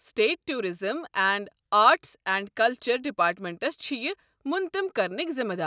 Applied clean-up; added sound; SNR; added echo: none; none; none; none.